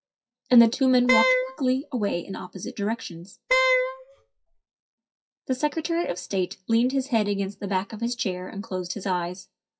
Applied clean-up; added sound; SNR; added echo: classical method WPE with log-MMSE.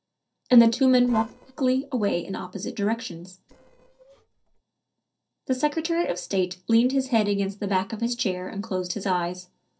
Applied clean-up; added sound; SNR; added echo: neural separator model SepFormer DNS4.